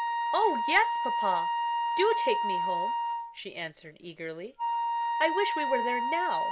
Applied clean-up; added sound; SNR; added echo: none; Wind instrument, woodwind instrument; -2 dB; none.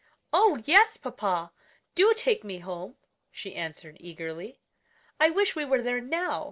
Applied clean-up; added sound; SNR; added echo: none; none; none; none.